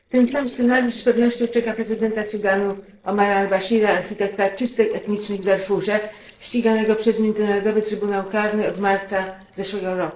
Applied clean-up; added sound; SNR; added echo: neural separator model SepFormer DNS4.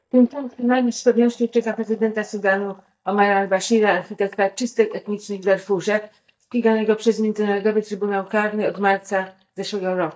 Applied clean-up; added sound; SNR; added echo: neural mask model DeepFilterNet 3.